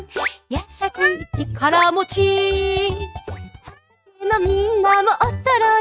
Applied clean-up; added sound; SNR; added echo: neural mask model RNNoise.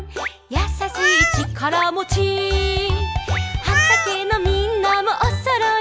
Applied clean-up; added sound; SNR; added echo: none; Meow; 4 dB; none.